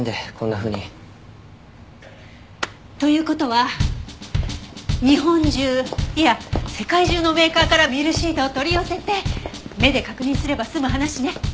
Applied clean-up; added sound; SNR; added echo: none; none; none; none.